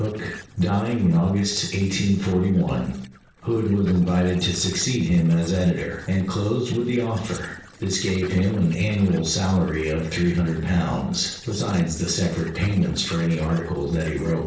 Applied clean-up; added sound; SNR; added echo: neural separator model SepFormer DNS4.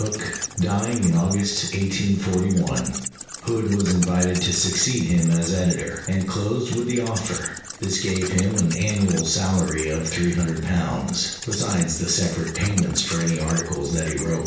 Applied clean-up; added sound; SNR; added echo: none; Wild animals; 10 dB; reverberation time 0.7 s.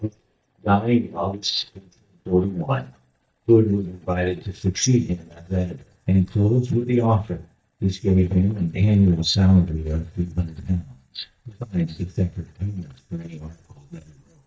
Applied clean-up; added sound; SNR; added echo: neural mask model DeepFilterNet 3.